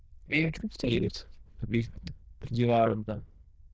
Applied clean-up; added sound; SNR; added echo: neural diffusion model UNIVERSE++.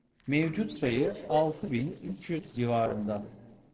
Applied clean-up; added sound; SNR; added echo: neural separator model SepFormer DNS4.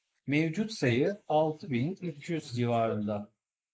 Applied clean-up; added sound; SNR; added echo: neural mask model Resemble Enhance denoiser.